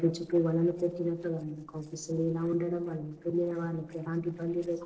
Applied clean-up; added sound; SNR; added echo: neural separator model SepFormer DNS4.